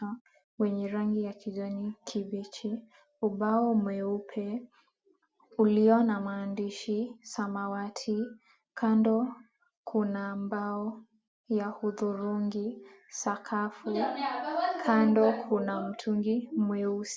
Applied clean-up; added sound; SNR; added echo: none; none; none; none.